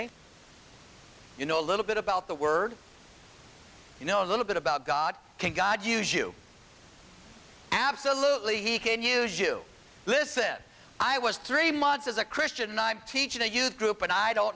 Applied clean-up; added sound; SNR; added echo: none; none; none; none.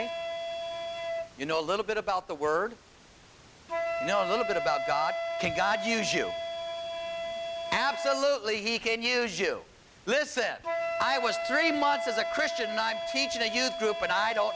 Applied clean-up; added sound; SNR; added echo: none; Wind instrument, woodwind instrument; 4 dB; none.